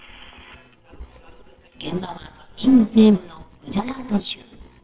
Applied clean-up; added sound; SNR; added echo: neural separator model SepFormer WHAMR!.